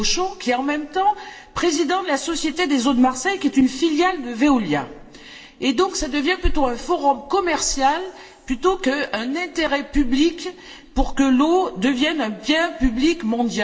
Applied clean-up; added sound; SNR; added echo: none; none; none; reverberation time 1.9 s.